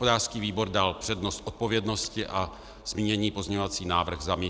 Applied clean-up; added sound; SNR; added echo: none; none; none; none.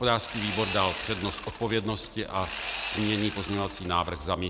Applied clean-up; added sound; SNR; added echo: none; Sawing; 6 dB; none.